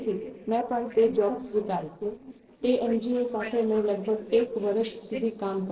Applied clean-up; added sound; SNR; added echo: neural separator model SepFormer DNS4.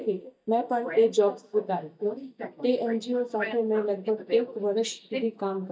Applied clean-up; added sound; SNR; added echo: neural mask model DeepFilterNet 3.